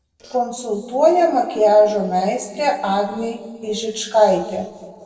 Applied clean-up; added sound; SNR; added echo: neural separator model SepFormer DNS4.